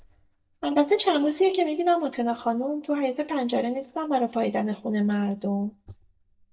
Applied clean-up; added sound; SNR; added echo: neural mask model DeepFilterNet 3.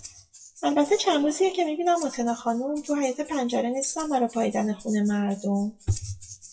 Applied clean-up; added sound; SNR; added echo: classical method WPE with log-MMSE.